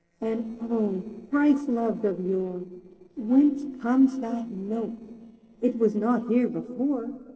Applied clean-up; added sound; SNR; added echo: neural separator model SepFormer DNS4.